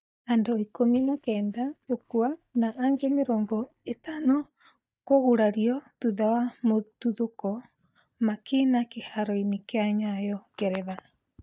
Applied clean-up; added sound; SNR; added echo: neural mask model DeepFilterNet 3.